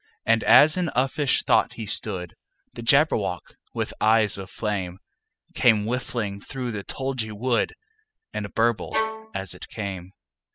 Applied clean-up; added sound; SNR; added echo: classical method spectral subtraction.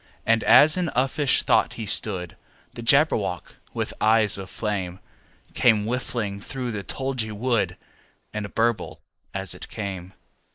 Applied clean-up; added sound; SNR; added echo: neural mask model Resemble Enhance denoiser.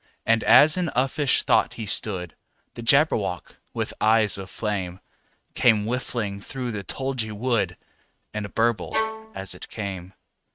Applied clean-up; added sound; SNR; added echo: neural mask model RNNoise.